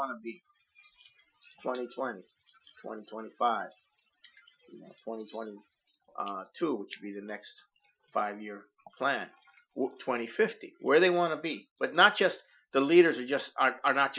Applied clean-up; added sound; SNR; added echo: classical method Wiener filter.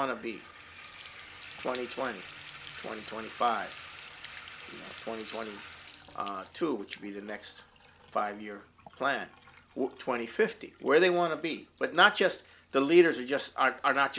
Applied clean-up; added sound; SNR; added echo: none; Bathtub (filling or washing) / Water tap, faucet; 19 dB; none.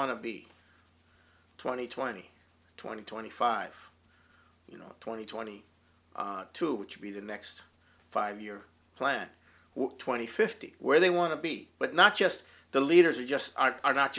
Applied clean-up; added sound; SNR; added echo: none; none; none; none.